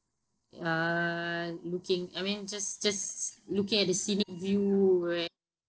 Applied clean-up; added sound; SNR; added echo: neural separator model SepFormer DNS4.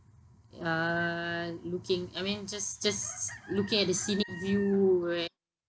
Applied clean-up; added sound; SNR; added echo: none; Chicken, rooster; 18 dB; none.